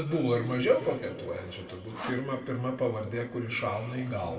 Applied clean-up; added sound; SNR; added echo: none; Sawing; 14 dB; reverberation time 2.0 s.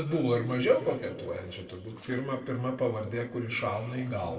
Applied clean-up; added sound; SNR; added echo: neural separator model SepFormer DNS4.